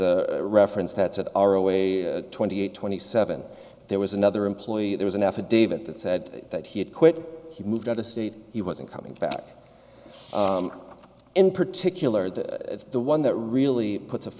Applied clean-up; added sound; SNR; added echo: none; none; none; none.